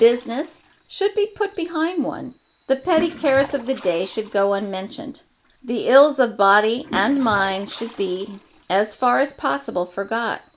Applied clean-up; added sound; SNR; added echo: none; Cricket + Toilet flush; 15 dB; none.